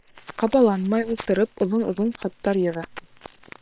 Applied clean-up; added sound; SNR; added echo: neural separator model SepFormer WHAM!.